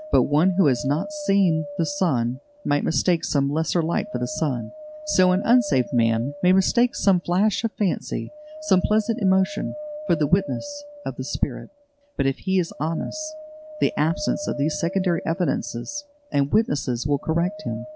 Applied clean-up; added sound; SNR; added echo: none; Wind; 15 dB; none.